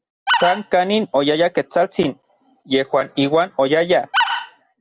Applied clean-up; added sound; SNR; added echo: none; Animal; 2 dB; none.